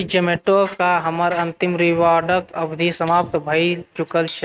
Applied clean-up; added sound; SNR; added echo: neural mask model RNNoise.